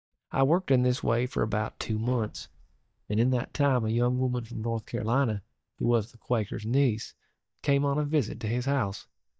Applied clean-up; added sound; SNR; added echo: neural mask model DeepFilterNet 3.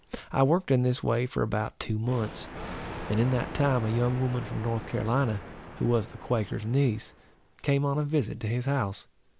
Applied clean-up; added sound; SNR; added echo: none; Thunder; 14 dB; none.